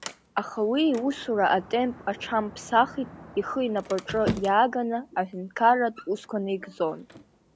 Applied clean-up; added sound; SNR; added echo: none; Sliding door; 14 dB; none.